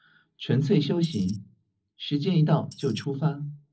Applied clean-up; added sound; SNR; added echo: neural separator model SepFormer DNS4.